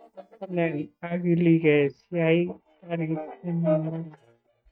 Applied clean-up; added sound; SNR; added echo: neural mask model DeepFilterNet 3.